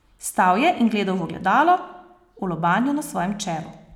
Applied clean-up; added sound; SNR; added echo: none; none; none; none.